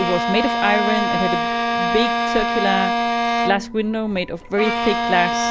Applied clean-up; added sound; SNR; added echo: none; Bowed string instrument; -1 dB; none.